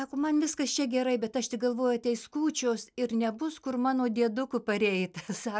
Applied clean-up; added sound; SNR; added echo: none; none; none; none.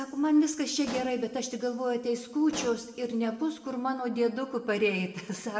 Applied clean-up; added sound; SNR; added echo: none; Explosion; 15 dB; reverberation time 1.2 s.